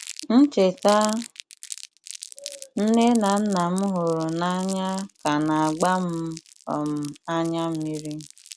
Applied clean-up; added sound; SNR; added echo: none; Crumpling, crinkling; 15 dB; none.